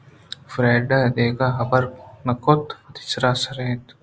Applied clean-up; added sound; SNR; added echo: none; none; none; none.